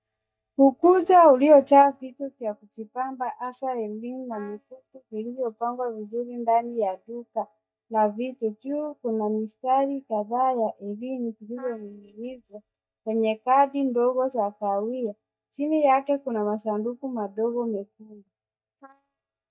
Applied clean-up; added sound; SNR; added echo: neural mask model DeepFilterNet 3.